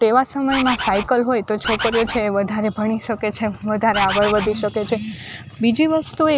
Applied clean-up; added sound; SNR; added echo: none; Bird; 5 dB; none.